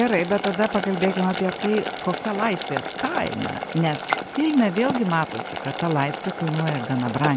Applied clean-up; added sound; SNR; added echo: none; Boiling; 5 dB; none.